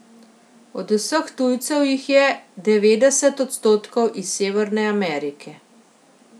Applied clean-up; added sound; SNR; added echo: none; none; none; none.